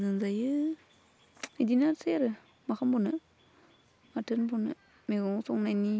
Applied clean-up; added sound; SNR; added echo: none; none; none; none.